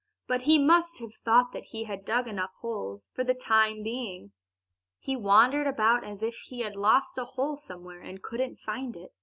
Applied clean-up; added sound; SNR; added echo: none; none; none; none.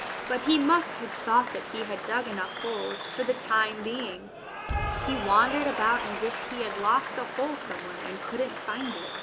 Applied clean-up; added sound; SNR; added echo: none; Applause / Cheering; 6 dB; none.